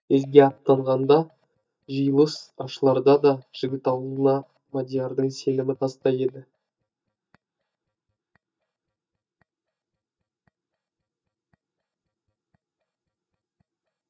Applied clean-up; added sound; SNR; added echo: neural mask model DeepFilterNet 3.